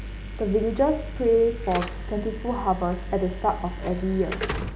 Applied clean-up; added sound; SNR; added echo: none; Slam / Alarm; 13 dB; none.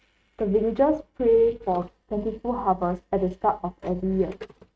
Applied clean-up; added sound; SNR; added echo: neural mask model RNNoise.